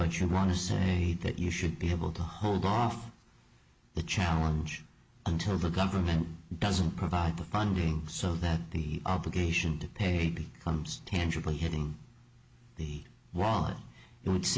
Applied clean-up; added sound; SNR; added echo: none; none; none; none.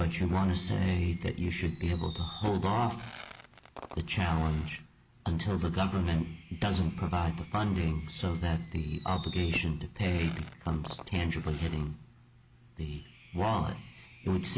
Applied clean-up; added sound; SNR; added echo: none; Fireworks; 12 dB; none.